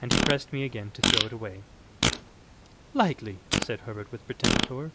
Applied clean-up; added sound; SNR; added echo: none; Fart; -3 dB; none.